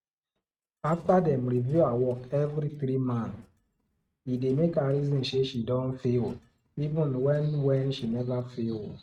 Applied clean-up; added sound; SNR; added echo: neural mask model RNNoise.